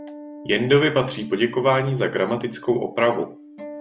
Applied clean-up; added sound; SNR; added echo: none; Acoustic guitar; 18 dB; none.